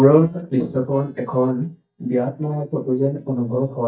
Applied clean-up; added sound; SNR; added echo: neural mask model DeepFilterNet 3.